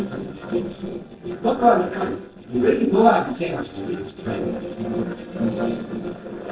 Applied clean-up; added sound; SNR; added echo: neural separator model SepFormer DNS4.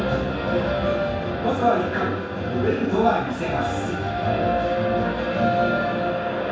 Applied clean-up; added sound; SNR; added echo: none; Dog; 16 dB; reverberation time 0.7 s.